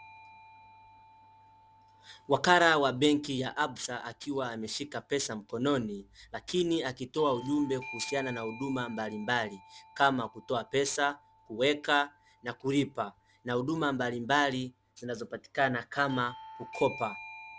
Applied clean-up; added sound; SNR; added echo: none; Bell / Doorbell; 19 dB; none.